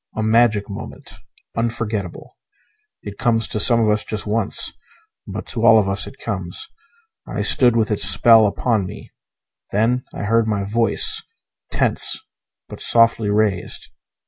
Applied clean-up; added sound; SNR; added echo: none; none; none; none.